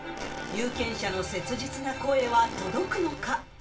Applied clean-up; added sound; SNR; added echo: none; Fart; 12 dB; reverberation time 0.2 s.